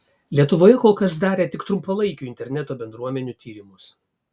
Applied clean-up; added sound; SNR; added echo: none; none; none; none.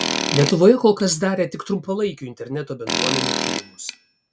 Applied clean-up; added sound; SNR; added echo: none; Tools; 6 dB; none.